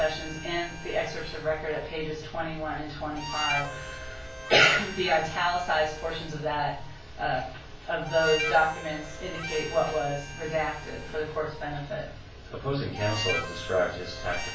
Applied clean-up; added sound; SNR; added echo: none; Harmonica; 10 dB; reverberation time 0.3 s.